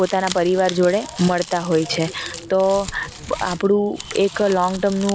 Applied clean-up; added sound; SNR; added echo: none; Crumpling, crinkling; 15 dB; none.